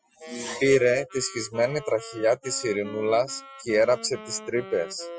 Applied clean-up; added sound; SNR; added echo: classical method Wiener filter.